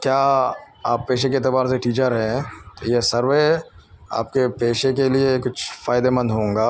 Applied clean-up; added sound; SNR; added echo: none; none; none; none.